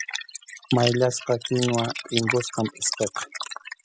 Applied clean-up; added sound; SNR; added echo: classical method spectral subtraction.